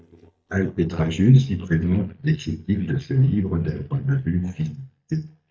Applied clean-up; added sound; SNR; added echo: neural mask model DeepFilterNet 3.